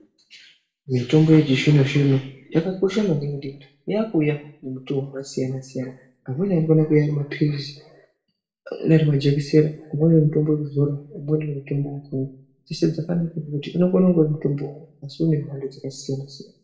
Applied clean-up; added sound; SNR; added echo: none; none; none; reverberation time 0.4 s.